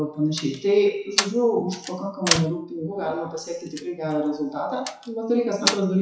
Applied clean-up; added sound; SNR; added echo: classical method WPE with log-MMSE.